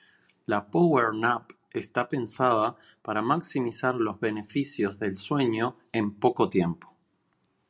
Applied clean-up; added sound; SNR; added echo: none; none; none; none.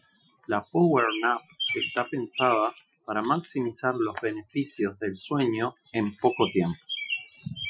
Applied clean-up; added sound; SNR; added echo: classical method Wiener filter.